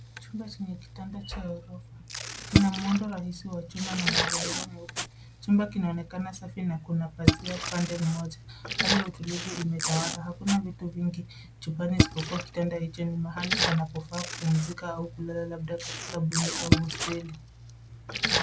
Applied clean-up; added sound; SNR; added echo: none; Packing tape, duct tape + Splash, splatter; 0 dB; none.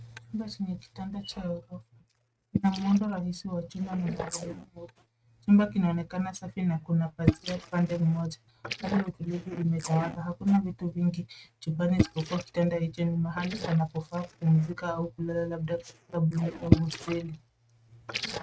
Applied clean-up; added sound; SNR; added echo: neural mask model RNNoise.